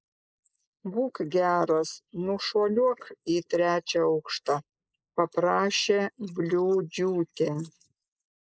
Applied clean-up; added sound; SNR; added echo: neural mask model Resemble Enhance denoiser.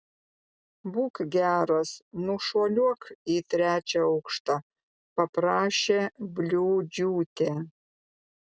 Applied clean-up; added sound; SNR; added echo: none; none; none; none.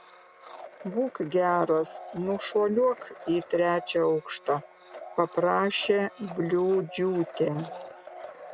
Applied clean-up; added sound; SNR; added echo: none; Domestic sounds, home sounds; 16 dB; none.